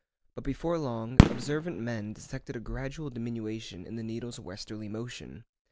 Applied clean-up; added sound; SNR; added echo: none; Fireworks; -5 dB; none.